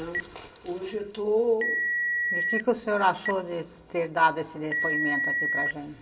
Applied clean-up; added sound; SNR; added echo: none; Telephone; 2 dB; reverberation time 0.5 s.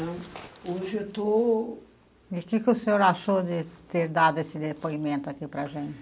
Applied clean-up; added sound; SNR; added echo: none; none; none; none.